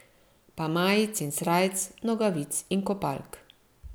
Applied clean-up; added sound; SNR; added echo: none; none; none; none.